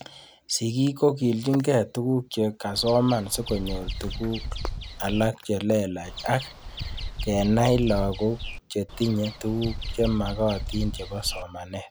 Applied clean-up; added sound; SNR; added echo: none; Bird vocalization, bird call, bird song; 8 dB; none.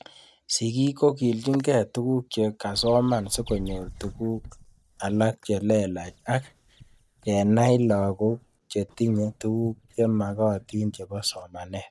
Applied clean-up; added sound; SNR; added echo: neural mask model DeepFilterNet 3.